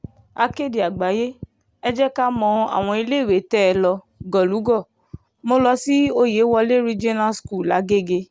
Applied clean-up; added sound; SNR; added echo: none; none; none; none.